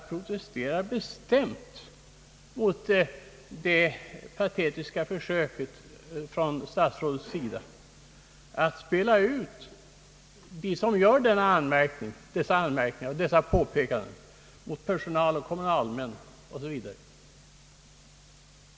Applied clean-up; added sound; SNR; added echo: none; none; none; none.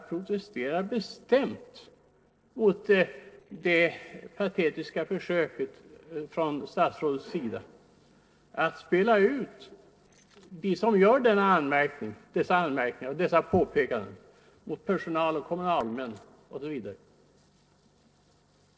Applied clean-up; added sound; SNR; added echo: neural separator model SepFormer DNS4.